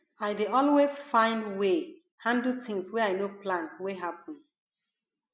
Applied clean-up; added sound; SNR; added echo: none; none; none; none.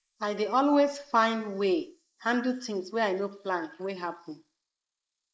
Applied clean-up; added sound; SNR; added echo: neural mask model Resemble Enhance denoiser.